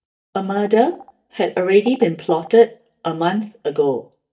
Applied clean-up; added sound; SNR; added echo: neural mask model DeepFilterNet 3.